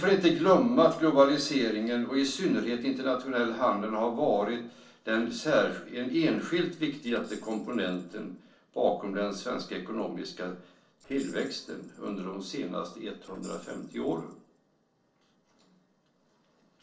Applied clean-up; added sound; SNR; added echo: neural separator model SepFormer DNS4.